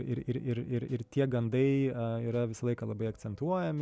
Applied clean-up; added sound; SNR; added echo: none; none; none; none.